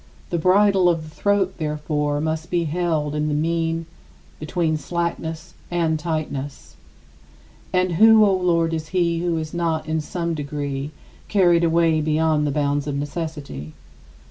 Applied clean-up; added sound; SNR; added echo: none; none; none; none.